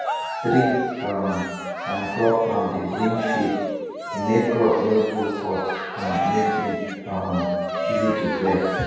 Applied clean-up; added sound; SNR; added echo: none; Cheering; 4 dB; reverberation time 1.2 s.